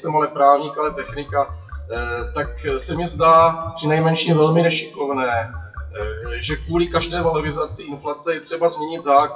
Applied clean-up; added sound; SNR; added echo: classical method WPE with log-MMSE.